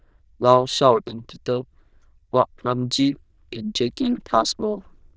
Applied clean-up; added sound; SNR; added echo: neural diffusion model UNIVERSE++.